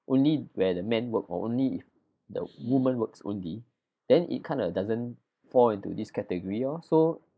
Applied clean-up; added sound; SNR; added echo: neural mask model Resemble Enhance denoiser.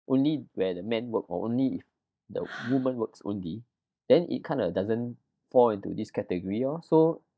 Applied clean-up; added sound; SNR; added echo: neural mask model DeepFilterNet 3.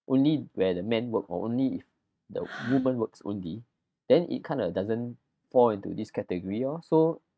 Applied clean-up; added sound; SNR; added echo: neural mask model RNNoise.